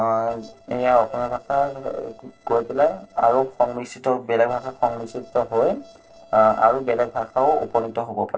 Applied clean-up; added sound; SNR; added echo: neural separator model SepFormer DNS4.